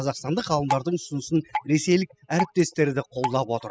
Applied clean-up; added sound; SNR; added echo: classical method spectral subtraction.